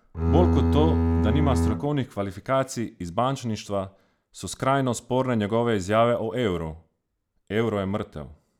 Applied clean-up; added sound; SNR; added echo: none; Bowed string instrument; -4 dB; none.